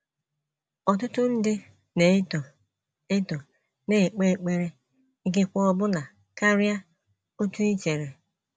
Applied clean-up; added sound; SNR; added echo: none; none; none; none.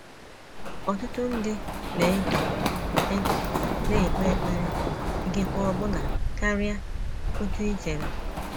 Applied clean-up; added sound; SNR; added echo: none; Stream + Run; -3 dB; none.